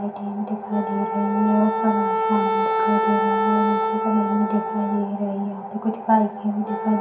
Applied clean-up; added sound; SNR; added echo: none; Wind instrument, woodwind instrument; 2 dB; reverberation time 0.5 s.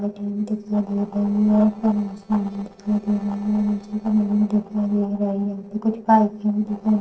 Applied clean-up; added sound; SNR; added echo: neural separator model SepFormer DNS4.